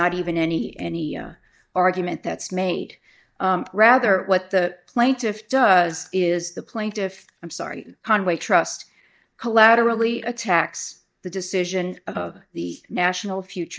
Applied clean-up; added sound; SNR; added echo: neural mask model DeepFilterNet 3.